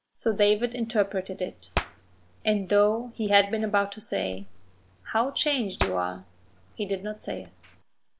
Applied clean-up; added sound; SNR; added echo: none; Hands; 12 dB; none.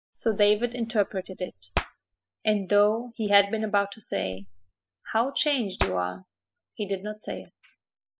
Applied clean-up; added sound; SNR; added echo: classical method spectral subtraction.